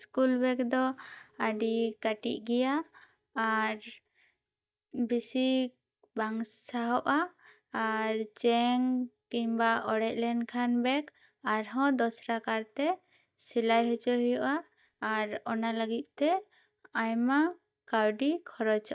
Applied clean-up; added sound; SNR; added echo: neural mask model DeepFilterNet 3.